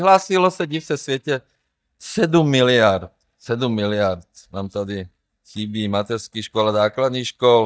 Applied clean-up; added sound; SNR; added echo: neural mask model DeepFilterNet 3.